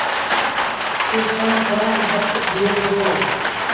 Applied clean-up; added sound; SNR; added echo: none; Rain; -2 dB; reverberation time 1.1 s.